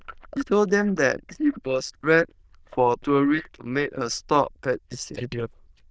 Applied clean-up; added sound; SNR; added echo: neural diffusion model UNIVERSE++.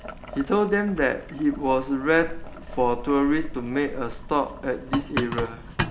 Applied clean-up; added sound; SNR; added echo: none; Boiling; 8 dB; none.